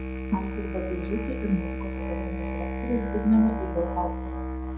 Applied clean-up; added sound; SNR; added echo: none; Musical instrument; 2 dB; reverberation time 0.6 s.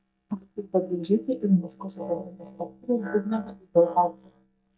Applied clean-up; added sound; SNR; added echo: neural mask model DeepFilterNet 3.